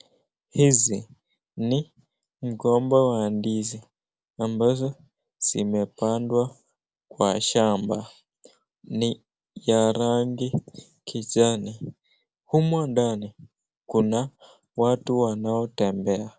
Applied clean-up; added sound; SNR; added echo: none; none; none; none.